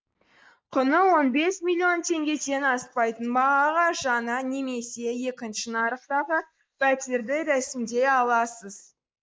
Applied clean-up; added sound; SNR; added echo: neural mask model Resemble Enhance denoiser.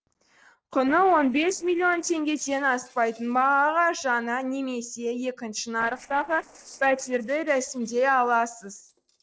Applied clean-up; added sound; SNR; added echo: neural separator model SepFormer DNS4.